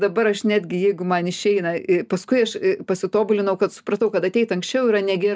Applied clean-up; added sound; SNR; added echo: none; none; none; none.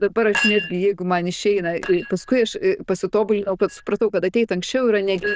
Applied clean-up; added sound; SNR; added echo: neural diffusion model UNIVERSE++.